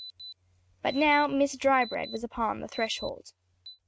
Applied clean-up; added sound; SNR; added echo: neural mask model RNNoise.